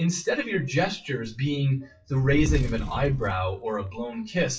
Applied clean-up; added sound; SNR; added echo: classical method WPE with log-MMSE.